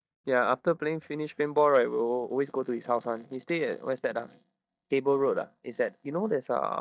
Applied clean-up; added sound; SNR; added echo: neural mask model DeepFilterNet 3.